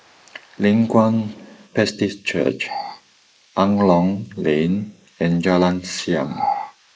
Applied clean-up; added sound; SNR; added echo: neural mask model Resemble Enhance denoiser.